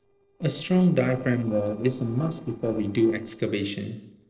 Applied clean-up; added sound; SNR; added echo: neural separator model SepFormer DNS4.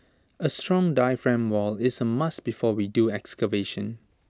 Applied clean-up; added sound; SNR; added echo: none; none; none; none.